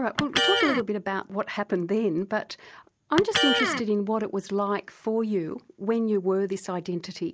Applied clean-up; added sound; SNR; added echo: none; Electric guitar; 4 dB; none.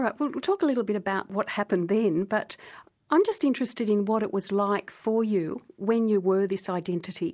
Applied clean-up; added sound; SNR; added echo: none; none; none; none.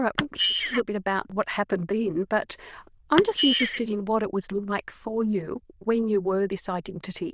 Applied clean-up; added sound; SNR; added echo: neural diffusion model UNIVERSE++.